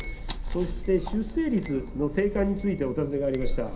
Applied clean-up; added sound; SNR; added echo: none; Chink, clink; 5 dB; reverberation time 0.3 s.